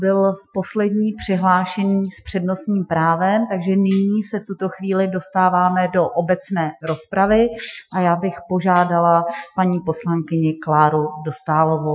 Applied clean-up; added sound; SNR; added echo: classical method Wiener filter.